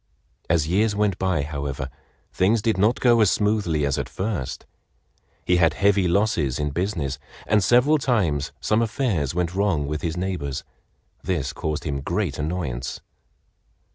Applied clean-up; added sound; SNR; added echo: none; none; none; none.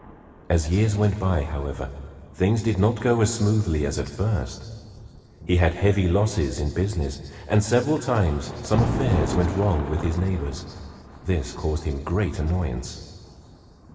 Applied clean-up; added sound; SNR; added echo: none; Thunder; 12 dB; reverberation time 2.5 s.